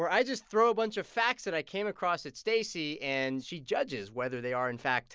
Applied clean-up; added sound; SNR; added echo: none; none; none; none.